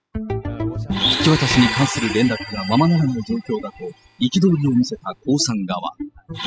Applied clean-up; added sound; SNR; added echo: classical method spectral subtraction.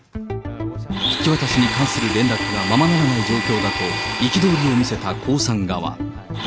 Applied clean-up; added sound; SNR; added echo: none; Domestic sounds, home sounds; 6 dB; none.